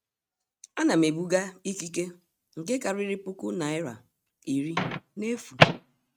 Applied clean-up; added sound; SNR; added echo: neural mask model RNNoise.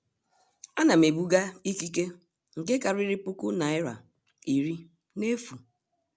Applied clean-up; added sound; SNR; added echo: none; none; none; none.